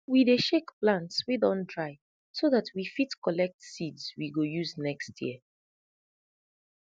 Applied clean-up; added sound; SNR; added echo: none; none; none; none.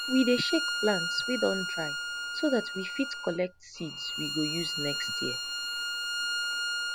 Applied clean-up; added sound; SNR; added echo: none; Bowed string instrument; 1 dB; none.